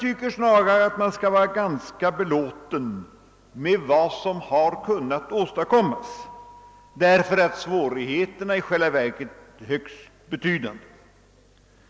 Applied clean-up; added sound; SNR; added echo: none; none; none; none.